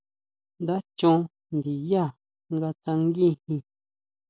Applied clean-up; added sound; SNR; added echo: none; none; none; none.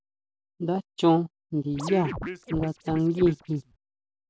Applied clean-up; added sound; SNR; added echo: none; Scratching (performance technique); 9 dB; none.